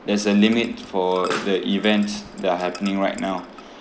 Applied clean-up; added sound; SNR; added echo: none; Explosion + Liquid; 15 dB; none.